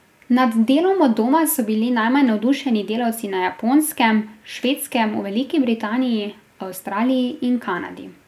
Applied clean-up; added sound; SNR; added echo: none; none; none; none.